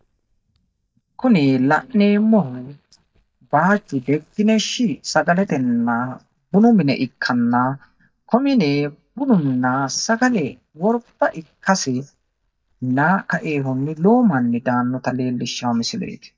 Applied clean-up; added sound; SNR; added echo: neural mask model DeepFilterNet 3.